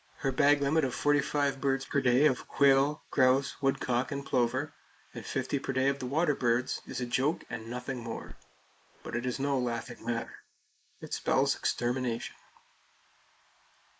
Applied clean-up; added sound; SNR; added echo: neural mask model Resemble Enhance denoiser.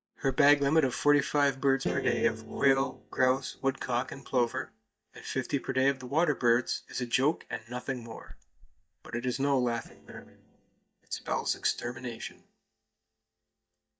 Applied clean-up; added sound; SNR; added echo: neural mask model DeepFilterNet 3.